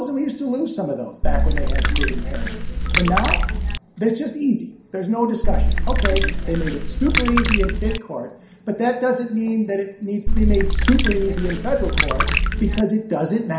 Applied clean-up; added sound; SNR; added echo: none; Water / Liquid; -4 dB; reverberation time 0.5 s.